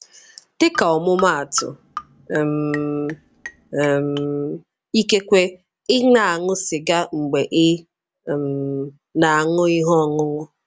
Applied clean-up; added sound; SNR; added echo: none; Marimba, xylophone; 15 dB; none.